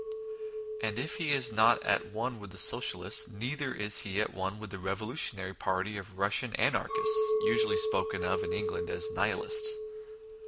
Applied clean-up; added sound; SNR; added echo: none; Chink, clink; 5 dB; none.